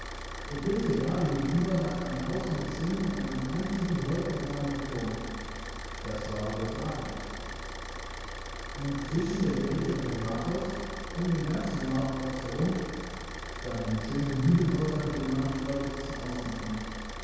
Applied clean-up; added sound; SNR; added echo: none; Idling / Car; 7 dB; reverberation time 2.0 s.